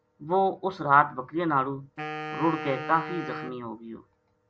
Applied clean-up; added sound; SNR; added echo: none; Wind instrument, woodwind instrument; 10 dB; none.